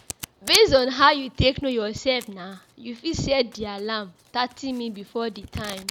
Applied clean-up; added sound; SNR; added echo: none; Domestic sounds, home sounds; 16 dB; none.